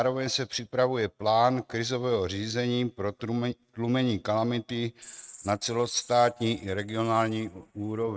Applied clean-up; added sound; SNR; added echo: neural mask model RNNoise.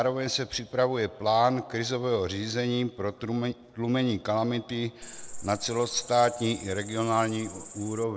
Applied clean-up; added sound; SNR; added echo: none; Cricket; 13 dB; none.